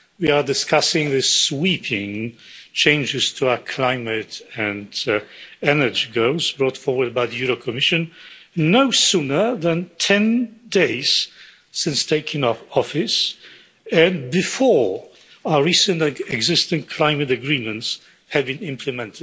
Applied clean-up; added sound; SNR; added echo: none; none; none; none.